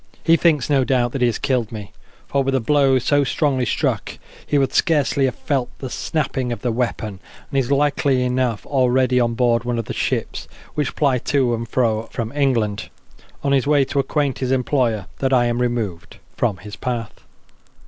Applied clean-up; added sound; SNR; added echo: none; Crackle; 15 dB; none.